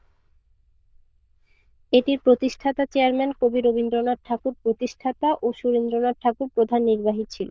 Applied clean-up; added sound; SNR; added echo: neural diffusion model UNIVERSE++.